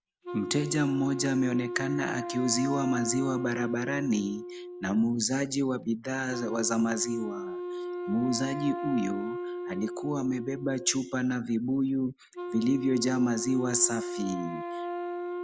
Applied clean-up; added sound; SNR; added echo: none; Wind instrument, woodwind instrument; 7 dB; none.